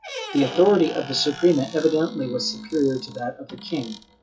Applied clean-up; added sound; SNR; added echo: classical method WPE with log-MMSE.